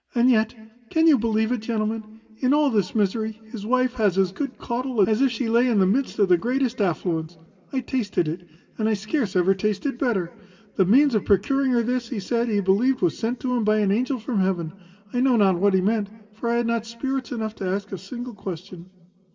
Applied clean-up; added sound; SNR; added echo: none; none; none; reverberation time 2.5 s.